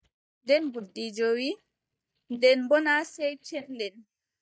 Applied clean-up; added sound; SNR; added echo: neural mask model DeepFilterNet 3.